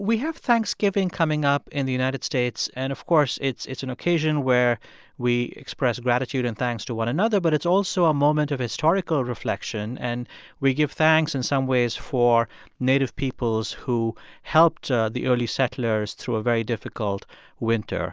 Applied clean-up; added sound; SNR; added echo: none; none; none; none.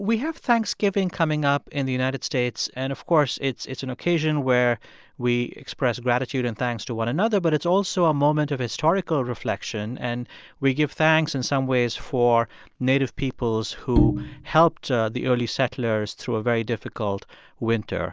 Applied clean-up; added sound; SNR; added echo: none; Bowed string instrument; 1 dB; none.